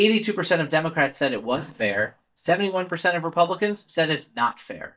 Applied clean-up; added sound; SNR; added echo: neural mask model DeepFilterNet 3.